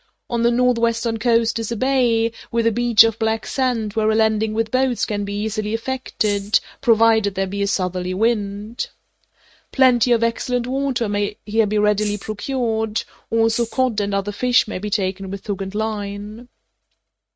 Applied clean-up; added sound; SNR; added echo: neural mask model RNNoise.